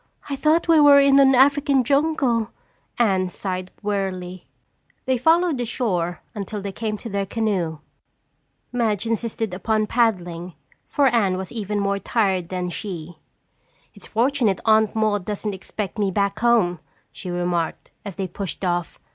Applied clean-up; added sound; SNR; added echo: none; none; none; none.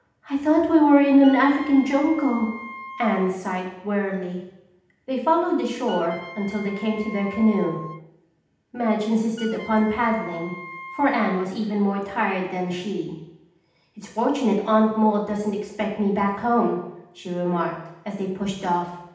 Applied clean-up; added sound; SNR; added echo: none; Wind instrument, woodwind instrument; 16 dB; reverberation time 0.8 s.